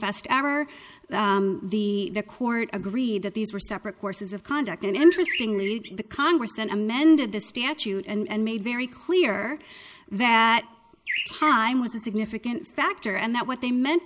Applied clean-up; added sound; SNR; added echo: neural mask model Resemble Enhance denoiser.